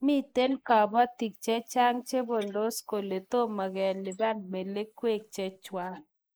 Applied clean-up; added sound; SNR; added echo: neural mask model Resemble Enhance denoiser.